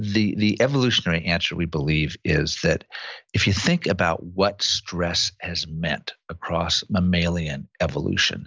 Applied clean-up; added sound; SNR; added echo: none; none; none; none.